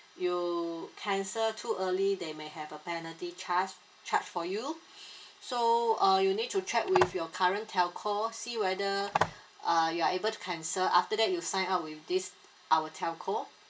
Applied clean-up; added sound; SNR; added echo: none; Telephone; 4 dB; reverberation time 0.2 s.